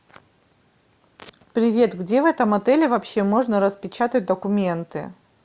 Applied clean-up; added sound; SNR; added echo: none; none; none; none.